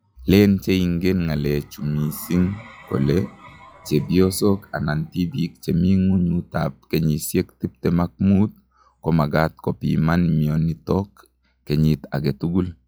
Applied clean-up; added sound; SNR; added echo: classical method log-MMSE.